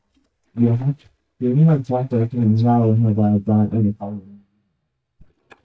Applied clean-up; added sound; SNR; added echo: neural mask model DeepFilterNet 3.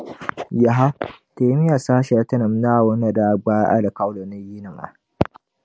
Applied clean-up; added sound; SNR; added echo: none; none; none; none.